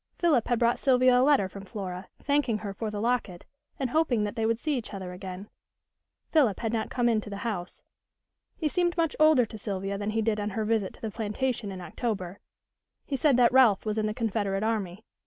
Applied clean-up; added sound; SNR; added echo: none; none; none; none.